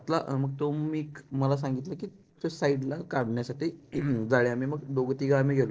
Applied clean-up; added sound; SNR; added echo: neural separator model SepFormer DNS4.